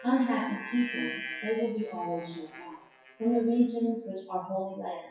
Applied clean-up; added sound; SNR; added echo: classical method WPE with log-MMSE.